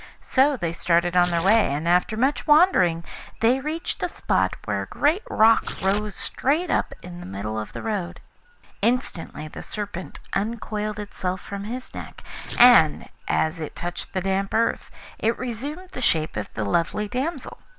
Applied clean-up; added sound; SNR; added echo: none; Tearing; 11 dB; none.